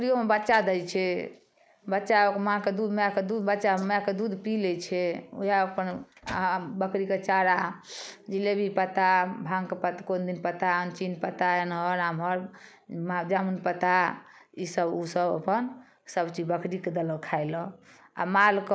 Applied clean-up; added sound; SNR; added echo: neural mask model Resemble Enhance denoiser.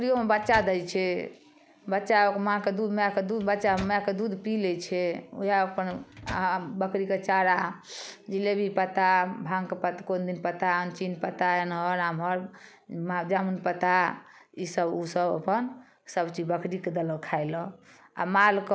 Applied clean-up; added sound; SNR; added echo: none; Microwave oven; 18 dB; none.